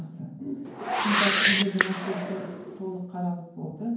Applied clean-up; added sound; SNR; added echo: none; Whoosh, swoosh, swish; -5 dB; reverberation time 0.9 s.